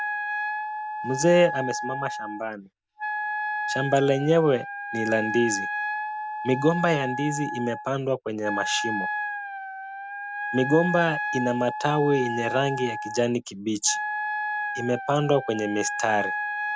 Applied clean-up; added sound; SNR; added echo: none; Wind instrument, woodwind instrument; 5 dB; none.